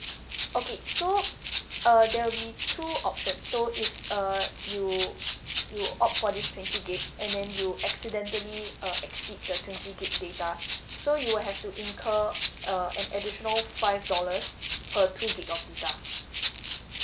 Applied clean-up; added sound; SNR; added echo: none; Rattle (instrument); 0 dB; none.